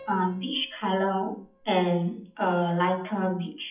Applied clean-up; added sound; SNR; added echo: classical method WPE with log-MMSE.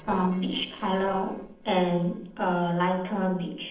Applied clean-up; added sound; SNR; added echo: neural separator model SepFormer DNS4.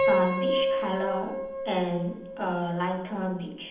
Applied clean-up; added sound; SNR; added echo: none; Piano; 0 dB; reverberation time 0.8 s.